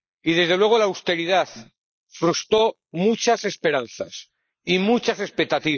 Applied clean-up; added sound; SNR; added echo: neural mask model Resemble Enhance denoiser.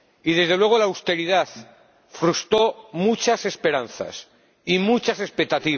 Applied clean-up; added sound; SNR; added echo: none; none; none; none.